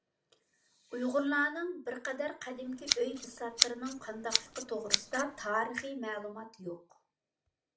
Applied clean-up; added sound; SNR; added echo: none; Scissors; -2 dB; reverberation time 0.3 s.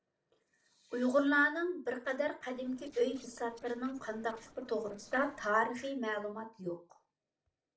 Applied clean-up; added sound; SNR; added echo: neural separator model SepFormer DNS4.